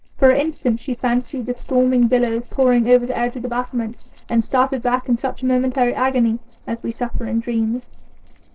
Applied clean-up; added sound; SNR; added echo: neural separator model SepFormer DNS4.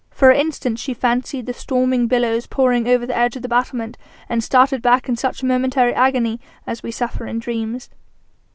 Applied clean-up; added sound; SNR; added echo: none; none; none; none.